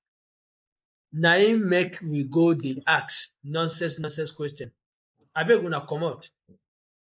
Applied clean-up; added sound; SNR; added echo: neural mask model Resemble Enhance denoiser.